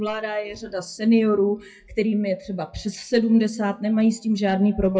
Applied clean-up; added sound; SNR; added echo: classical method WPE with log-MMSE.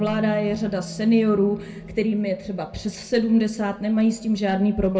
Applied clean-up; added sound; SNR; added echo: none; Bass guitar; 17 dB; reverberation time 0.2 s.